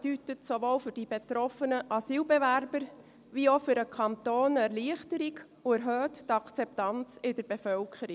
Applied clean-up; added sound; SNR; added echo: none; none; none; none.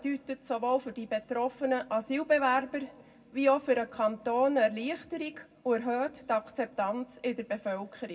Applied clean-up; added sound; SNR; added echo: none; none; none; reverberation time 0.3 s.